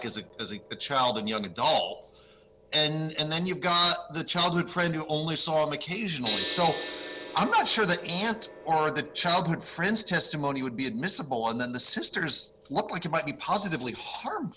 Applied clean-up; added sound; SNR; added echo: none; Gong; 15 dB; none.